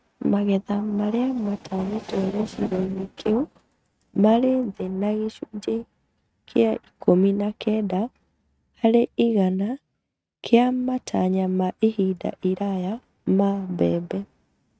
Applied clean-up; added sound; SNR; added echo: neural mask model RNNoise.